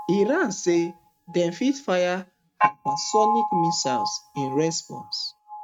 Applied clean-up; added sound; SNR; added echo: neural mask model RNNoise.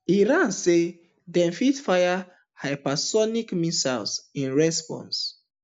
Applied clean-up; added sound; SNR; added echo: none; none; none; none.